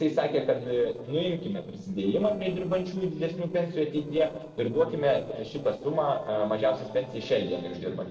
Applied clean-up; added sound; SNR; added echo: neural separator model SepFormer DNS4.